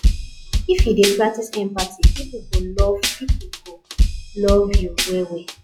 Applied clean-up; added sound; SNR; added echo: classical method log-MMSE.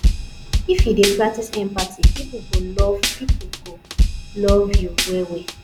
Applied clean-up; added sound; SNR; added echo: none; Drum kit; -3 dB; none.